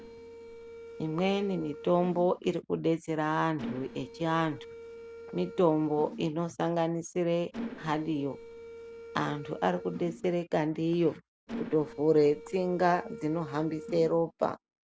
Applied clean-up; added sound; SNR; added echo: none; Mechanisms; 15 dB; none.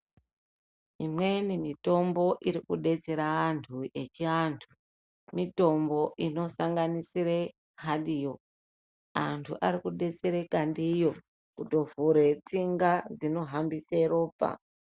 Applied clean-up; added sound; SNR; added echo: none; none; none; none.